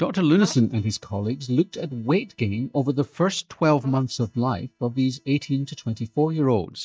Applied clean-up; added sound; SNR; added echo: neural mask model DeepFilterNet 3.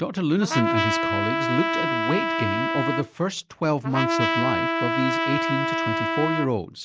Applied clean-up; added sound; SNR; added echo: none; Trumpet; -1 dB; none.